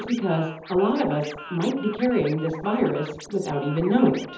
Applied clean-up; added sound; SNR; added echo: none; Scratching (performance technique); 16 dB; reverberation time 1.2 s.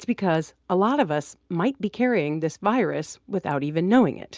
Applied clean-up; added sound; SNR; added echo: none; none; none; none.